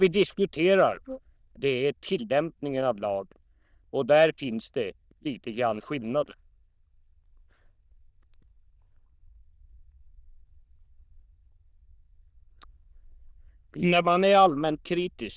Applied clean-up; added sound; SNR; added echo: neural diffusion model UNIVERSE++.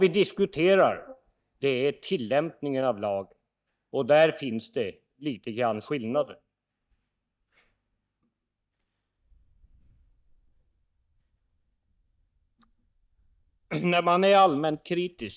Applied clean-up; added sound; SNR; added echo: neural mask model DeepFilterNet 3.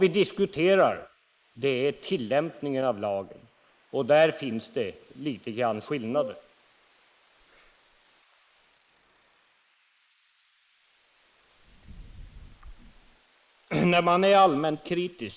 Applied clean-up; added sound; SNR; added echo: neural mask model Resemble Enhance denoiser.